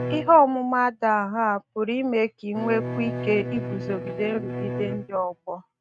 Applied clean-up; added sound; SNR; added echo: neural mask model RNNoise.